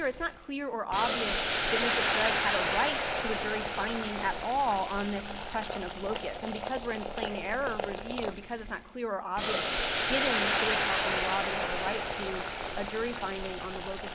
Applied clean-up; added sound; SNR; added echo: none; Boiling; -2 dB; none.